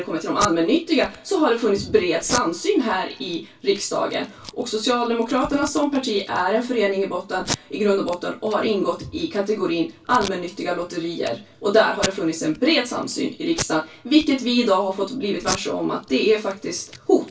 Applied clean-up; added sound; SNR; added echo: none; Packing tape, duct tape; 15 dB; reverberation time 0.2 s.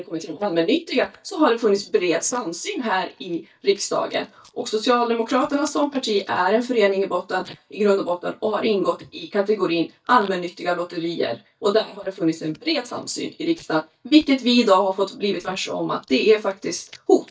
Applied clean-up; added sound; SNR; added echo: neural mask model DeepFilterNet 3.